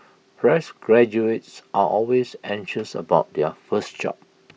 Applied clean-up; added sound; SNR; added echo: none; none; none; none.